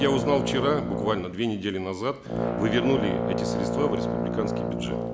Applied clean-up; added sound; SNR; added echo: none; Brass instrument; 1 dB; none.